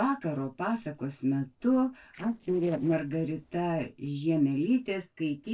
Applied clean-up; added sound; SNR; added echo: neural separator model SepFormer DNS4.